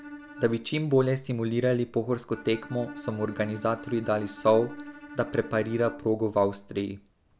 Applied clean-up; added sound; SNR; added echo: none; Bowed string instrument; 17 dB; none.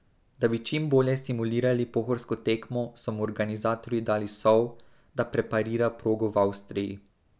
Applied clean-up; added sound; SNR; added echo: none; none; none; none.